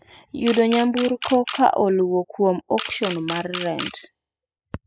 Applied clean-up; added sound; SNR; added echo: classical method spectral subtraction.